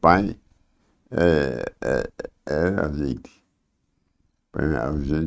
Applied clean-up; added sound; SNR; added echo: neural mask model RNNoise.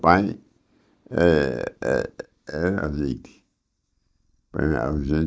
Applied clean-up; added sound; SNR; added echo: neural mask model DeepFilterNet 3.